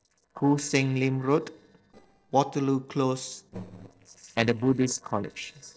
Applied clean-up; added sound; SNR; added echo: neural separator model SepFormer DNS4.